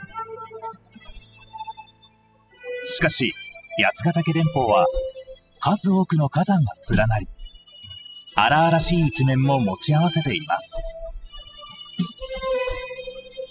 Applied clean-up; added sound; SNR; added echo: classical method spectral subtraction.